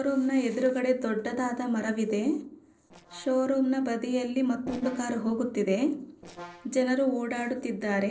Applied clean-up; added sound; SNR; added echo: neural separator model SepFormer DNS4.